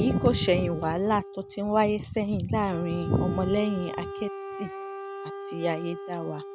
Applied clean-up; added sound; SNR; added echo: none; Wind instrument, woodwind instrument; 11 dB; none.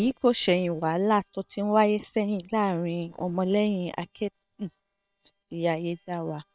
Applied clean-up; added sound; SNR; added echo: neural separator model SepFormer WHAM!.